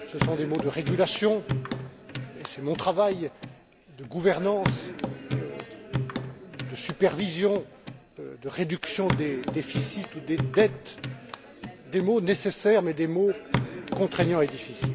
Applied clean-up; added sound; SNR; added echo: none; Hands / Wood; 6 dB; none.